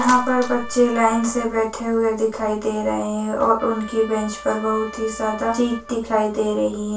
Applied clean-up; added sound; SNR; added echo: none; Trumpet; 18 dB; reverberation time 0.3 s.